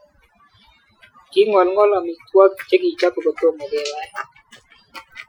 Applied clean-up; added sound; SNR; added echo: classical method Wiener filter.